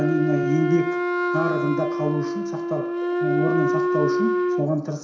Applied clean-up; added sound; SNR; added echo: none; Wind instrument, woodwind instrument; -1 dB; reverberation time 0.7 s.